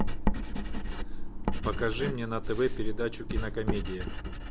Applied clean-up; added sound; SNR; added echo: none; Writing; -4 dB; none.